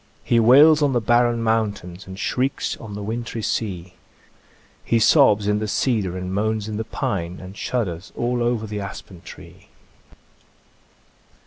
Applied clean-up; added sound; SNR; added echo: none; none; none; none.